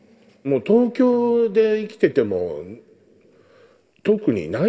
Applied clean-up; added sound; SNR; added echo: none; none; none; reverberation time 1.8 s.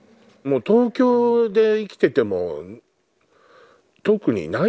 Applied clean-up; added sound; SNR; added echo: none; none; none; none.